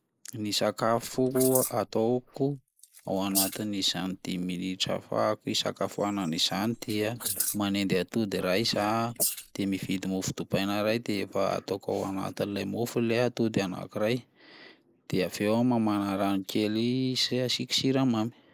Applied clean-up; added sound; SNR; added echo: neural mask model Resemble Enhance denoiser.